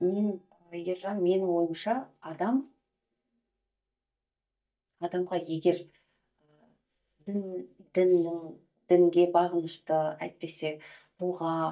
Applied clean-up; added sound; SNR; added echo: neural mask model DeepFilterNet 3.